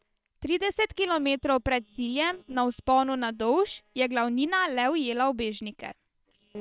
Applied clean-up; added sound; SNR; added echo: neural separator model SepFormer WHAM!.